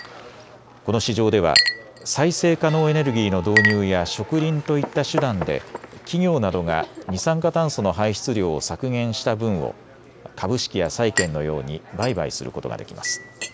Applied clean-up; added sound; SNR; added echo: none; Chink, clink; 7 dB; none.